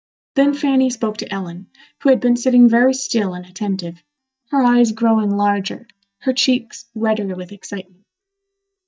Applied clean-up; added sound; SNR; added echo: neural mask model DeepFilterNet 3.